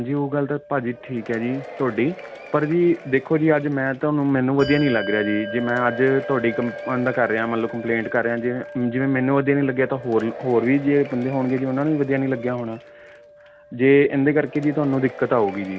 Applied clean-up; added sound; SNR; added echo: none; Bell + Applause / Crowd / Cheering; 14 dB; none.